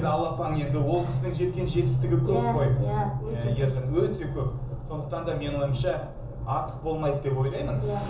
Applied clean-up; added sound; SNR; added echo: none; none; none; reverberation time 0.6 s.